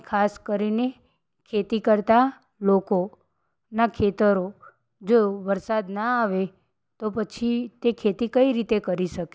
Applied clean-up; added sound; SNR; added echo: none; none; none; none.